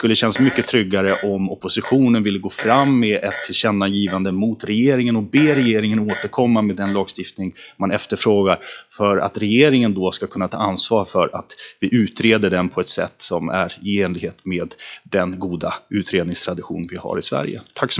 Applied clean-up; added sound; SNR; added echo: classical method log-MMSE.